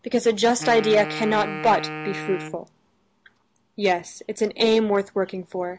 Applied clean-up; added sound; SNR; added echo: none; Wind instrument, woodwind instrument; 11 dB; none.